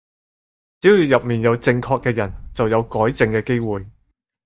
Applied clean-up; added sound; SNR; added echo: neural mask model DeepFilterNet 3.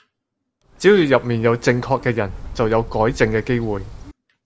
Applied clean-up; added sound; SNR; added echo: none; Bird; 15 dB; none.